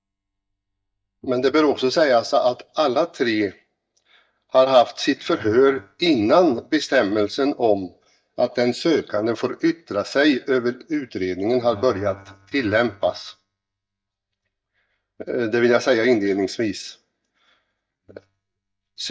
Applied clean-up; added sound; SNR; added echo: neural mask model DeepFilterNet 3.